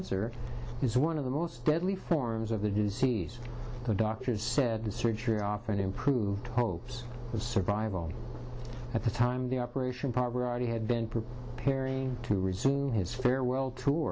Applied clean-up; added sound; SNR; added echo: none; none; none; none.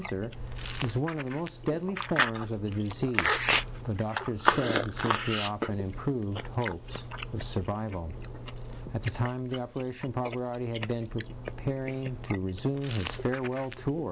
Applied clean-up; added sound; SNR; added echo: none; Chewing, mastication; 2 dB; none.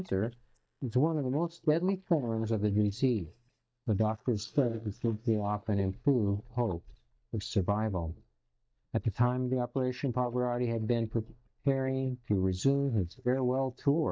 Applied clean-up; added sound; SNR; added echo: neural mask model DeepFilterNet 3.